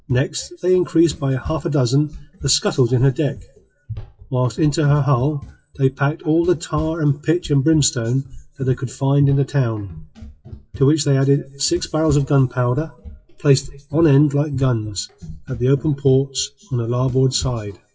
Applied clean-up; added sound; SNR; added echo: classical method WPE with log-MMSE.